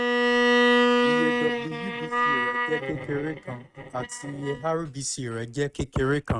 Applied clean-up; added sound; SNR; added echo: neural mask model RNNoise.